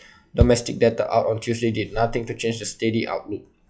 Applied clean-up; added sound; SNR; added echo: classical method log-MMSE.